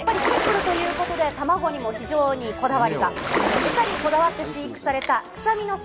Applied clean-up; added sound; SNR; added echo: none; Ocean; 3 dB; none.